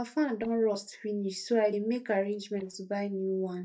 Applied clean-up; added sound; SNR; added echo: neural mask model DeepFilterNet 3.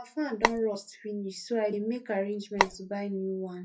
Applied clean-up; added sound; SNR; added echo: classical method WPE with log-MMSE.